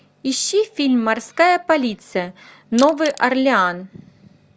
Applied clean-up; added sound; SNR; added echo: none; Crushing; 16 dB; none.